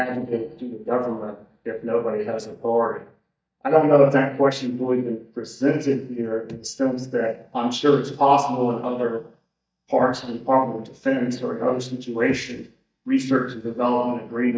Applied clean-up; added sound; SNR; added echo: neural mask model DeepFilterNet 3.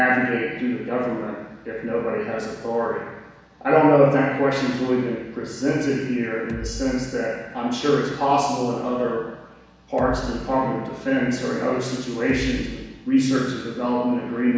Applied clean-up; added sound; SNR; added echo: none; Bass drum; 14 dB; reverberation time 1.1 s.